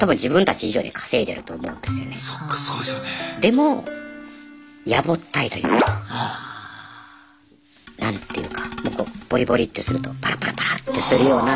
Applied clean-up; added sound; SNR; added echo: none; none; none; none.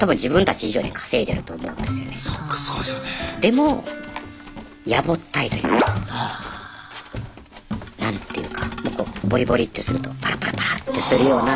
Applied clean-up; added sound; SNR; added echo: none; Run; 11 dB; none.